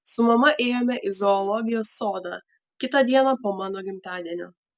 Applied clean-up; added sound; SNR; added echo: none; none; none; none.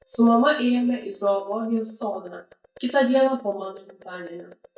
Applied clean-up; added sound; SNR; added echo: neural mask model DeepFilterNet 3.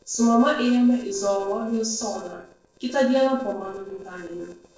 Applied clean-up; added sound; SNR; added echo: neural separator model SepFormer DNS4.